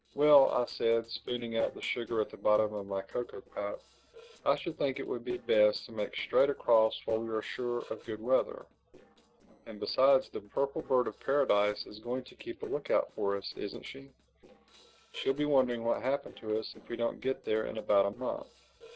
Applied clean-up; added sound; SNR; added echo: neural separator model SepFormer DNS4.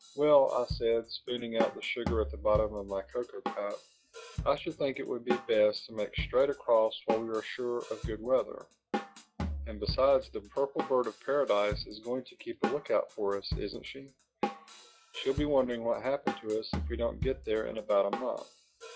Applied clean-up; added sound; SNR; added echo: classical method log-MMSE.